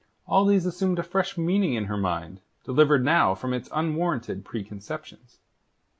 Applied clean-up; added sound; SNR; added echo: none; none; none; none.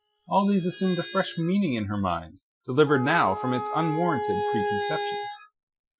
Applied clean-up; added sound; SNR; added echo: classical method Wiener filter.